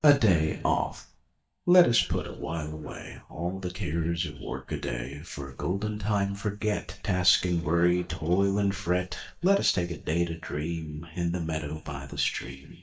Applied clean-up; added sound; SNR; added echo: neural mask model DeepFilterNet 3.